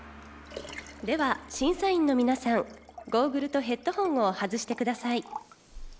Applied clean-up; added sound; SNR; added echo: none; Liquid; 18 dB; none.